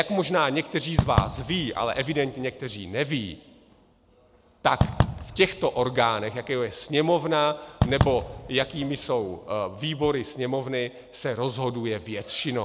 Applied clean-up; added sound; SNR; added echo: none; Fireworks; 3 dB; none.